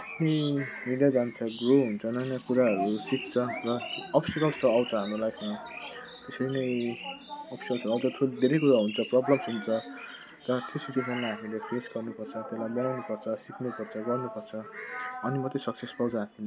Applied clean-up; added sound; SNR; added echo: none; none; none; none.